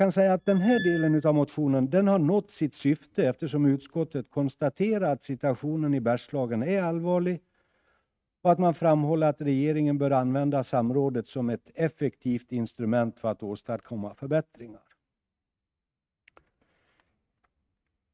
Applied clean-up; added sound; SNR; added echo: neural mask model RNNoise.